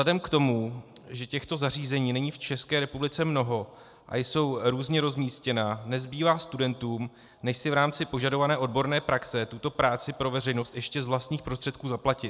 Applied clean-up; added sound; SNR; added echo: none; none; none; none.